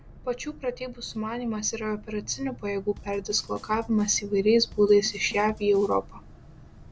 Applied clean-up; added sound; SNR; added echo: none; Bass drum / Snare drum / Drum kit + Boat, Water vehicle; 19 dB; none.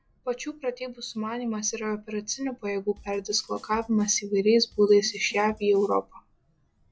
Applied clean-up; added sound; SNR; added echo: classical method log-MMSE.